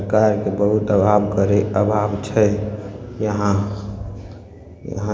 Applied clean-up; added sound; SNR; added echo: none; none; none; none.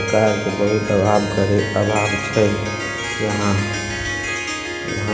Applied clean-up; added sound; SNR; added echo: none; Harp; 6 dB; none.